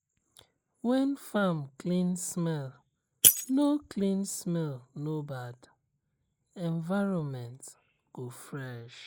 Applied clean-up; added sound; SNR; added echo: neural mask model Resemble Enhance denoiser.